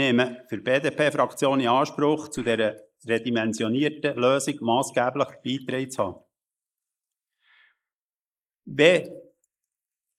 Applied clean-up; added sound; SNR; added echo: neural mask model Resemble Enhance denoiser.